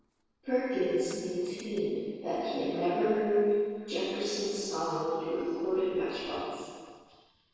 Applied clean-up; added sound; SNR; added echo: neural separator model SepFormer DNS4.